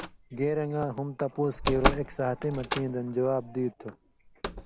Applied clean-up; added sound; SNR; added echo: none; Slam; 4 dB; none.